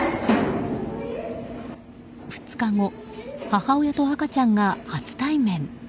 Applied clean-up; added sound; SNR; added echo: none; none; none; none.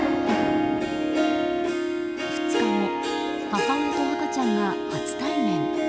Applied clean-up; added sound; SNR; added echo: none; Harp; -5 dB; none.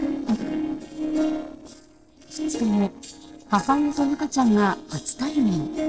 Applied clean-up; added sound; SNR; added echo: neural separator model SepFormer DNS4.